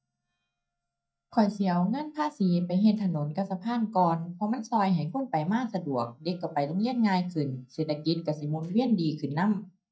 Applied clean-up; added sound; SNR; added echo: neural mask model DeepFilterNet 3.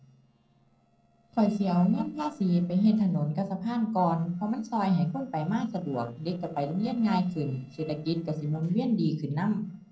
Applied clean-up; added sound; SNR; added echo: neural separator model SepFormer DNS4.